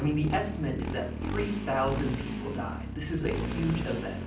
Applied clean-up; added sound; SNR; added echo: none; Motorcycle; 3 dB; reverberation time 0.6 s.